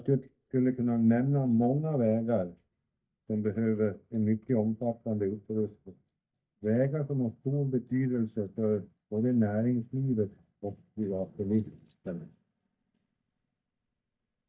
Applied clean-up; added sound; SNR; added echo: neural mask model DeepFilterNet 3.